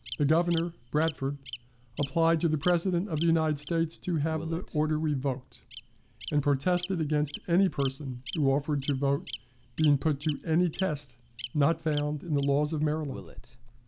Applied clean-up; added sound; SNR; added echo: none; Bird vocalization, bird call, bird song; 16 dB; none.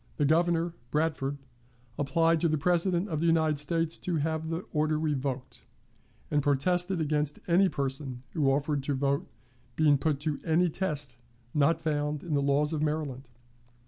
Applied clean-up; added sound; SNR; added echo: none; none; none; none.